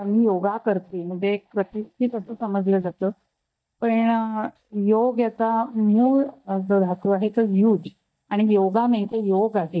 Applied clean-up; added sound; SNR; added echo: neural mask model DeepFilterNet 3.